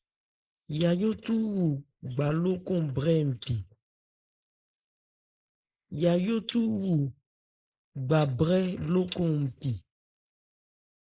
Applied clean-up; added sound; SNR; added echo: neural mask model Resemble Enhance denoiser.